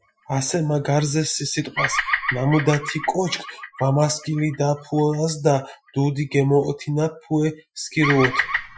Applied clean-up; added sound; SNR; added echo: classical method Wiener filter.